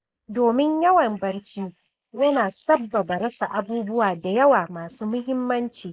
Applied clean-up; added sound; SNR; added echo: neural mask model Resemble Enhance denoiser.